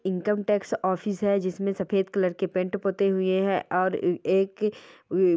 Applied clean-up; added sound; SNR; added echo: none; none; none; none.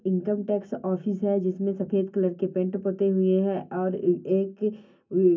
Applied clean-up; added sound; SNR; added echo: none; none; none; reverberation time 0.3 s.